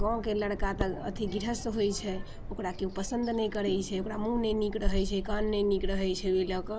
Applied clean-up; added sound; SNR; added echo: none; Bird vocalization, bird call, bird song; 4 dB; none.